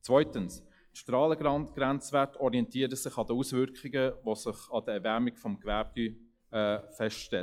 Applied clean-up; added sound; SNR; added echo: classical method log-MMSE.